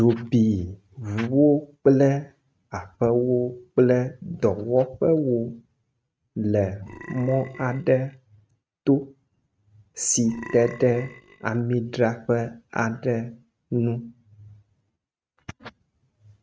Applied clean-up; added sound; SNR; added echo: neural mask model RNNoise.